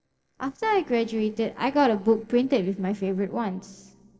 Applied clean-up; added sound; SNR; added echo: neural separator model SepFormer DNS4.